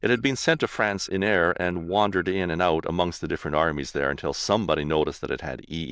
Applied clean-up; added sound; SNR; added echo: neural diffusion model UNIVERSE++.